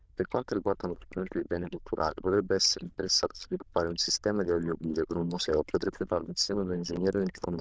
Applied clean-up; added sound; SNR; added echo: neural diffusion model UNIVERSE++.